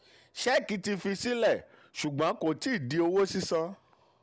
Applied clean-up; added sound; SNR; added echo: none; none; none; none.